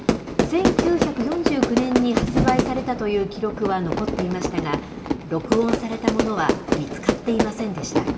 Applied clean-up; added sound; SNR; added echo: none; Fire / Fireworks; -1 dB; reverberation time 0.8 s.